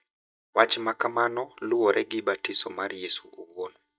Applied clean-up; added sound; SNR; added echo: neural mask model DeepFilterNet 3.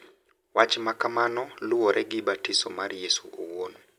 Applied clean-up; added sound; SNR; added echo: none; none; none; none.